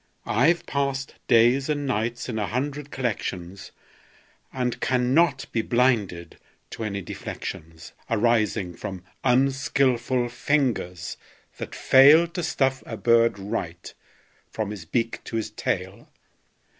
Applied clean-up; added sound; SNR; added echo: none; none; none; none.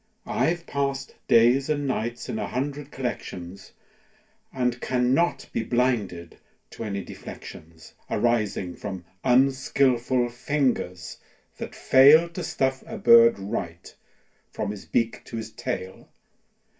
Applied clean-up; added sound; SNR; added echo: none; none; none; reverberation time 0.2 s.